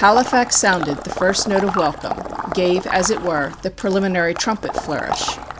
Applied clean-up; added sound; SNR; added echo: none; Water / Liquid; 8 dB; none.